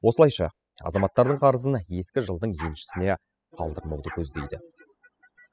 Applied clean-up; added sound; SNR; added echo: classical method spectral subtraction.